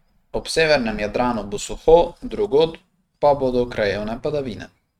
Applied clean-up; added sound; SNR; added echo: neural mask model RNNoise.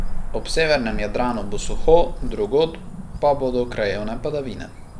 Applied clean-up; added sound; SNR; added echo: none; Cricket / Motor vehicle (road); 3 dB; none.